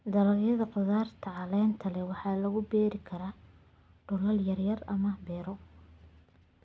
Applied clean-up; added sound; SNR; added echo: none; none; none; none.